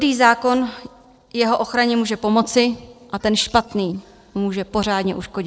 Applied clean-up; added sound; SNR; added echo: neural separator model SepFormer DNS4.